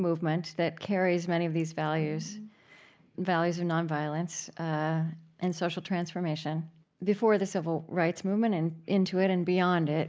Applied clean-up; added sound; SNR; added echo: none; none; none; none.